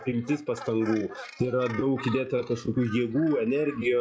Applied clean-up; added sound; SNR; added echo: classical method log-MMSE.